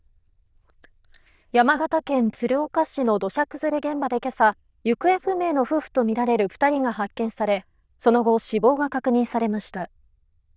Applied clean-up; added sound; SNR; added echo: neural diffusion model UNIVERSE++.